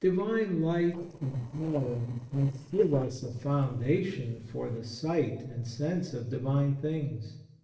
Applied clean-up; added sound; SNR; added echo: neural separator model SepFormer DNS4.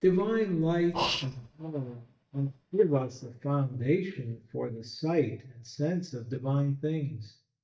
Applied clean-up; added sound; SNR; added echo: neural mask model DeepFilterNet 3.